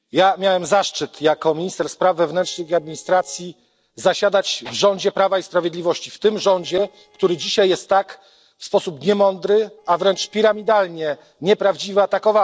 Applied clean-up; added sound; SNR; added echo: neural separator model SepFormer DNS4.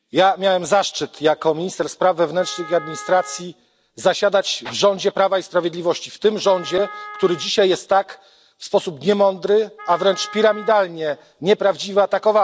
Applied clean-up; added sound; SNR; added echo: none; Wind instrument, woodwind instrument; 18 dB; none.